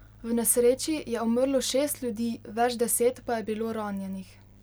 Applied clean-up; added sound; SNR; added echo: none; none; none; none.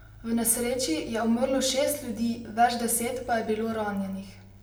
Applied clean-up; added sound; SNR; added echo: none; none; none; reverberation time 0.6 s.